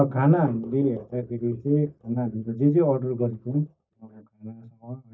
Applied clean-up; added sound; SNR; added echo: neural mask model DeepFilterNet 3.